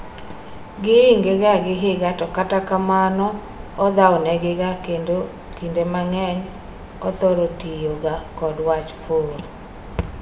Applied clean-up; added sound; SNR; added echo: none; Mechanisms; 16 dB; reverberation time 0.7 s.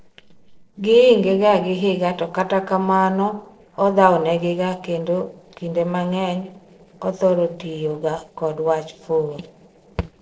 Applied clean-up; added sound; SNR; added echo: neural separator model SepFormer DNS4.